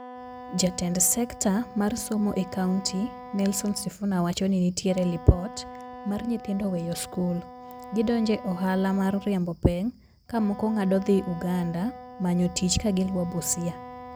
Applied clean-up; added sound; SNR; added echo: none; Wind instrument, woodwind instrument; 16 dB; none.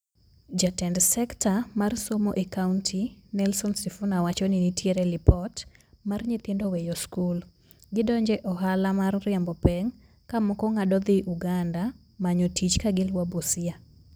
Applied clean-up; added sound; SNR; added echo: none; none; none; none.